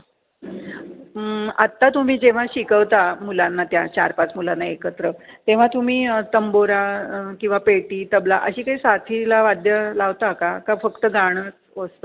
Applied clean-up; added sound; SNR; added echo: none; none; none; none.